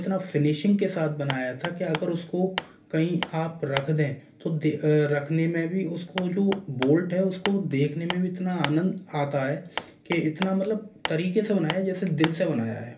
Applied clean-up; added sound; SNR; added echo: none; Hammer; 11 dB; reverberation time 0.3 s.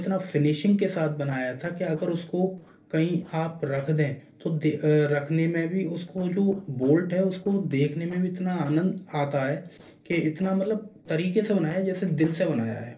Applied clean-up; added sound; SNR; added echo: neural separator model SepFormer DNS4.